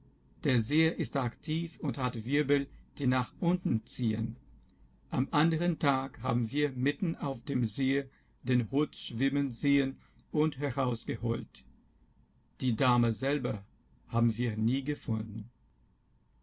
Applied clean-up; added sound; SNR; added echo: none; none; none; none.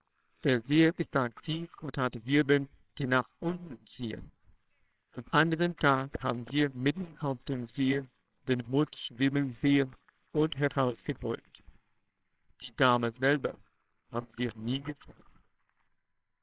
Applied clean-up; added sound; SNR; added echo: neural separator model SepFormer WHAMR!.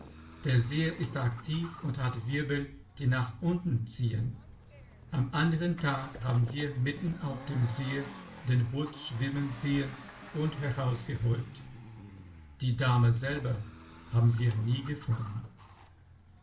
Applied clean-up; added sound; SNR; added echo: none; Accelerating, revving, vroom; 18 dB; reverberation time 0.4 s.